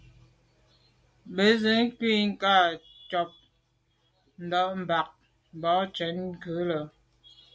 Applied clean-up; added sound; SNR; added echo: none; none; none; none.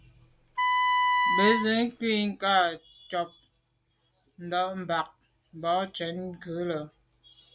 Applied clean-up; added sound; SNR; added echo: none; Wind instrument, woodwind instrument; -4 dB; none.